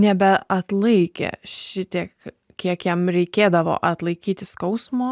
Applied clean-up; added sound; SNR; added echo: none; none; none; none.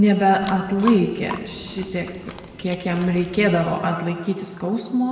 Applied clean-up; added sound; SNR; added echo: none; Chewing, mastication; 13 dB; reverberation time 1.7 s.